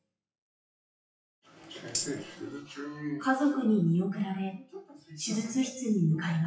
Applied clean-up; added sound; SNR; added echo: classical method WPE with log-MMSE.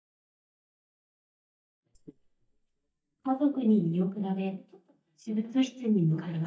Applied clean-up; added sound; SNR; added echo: neural mask model DeepFilterNet 3.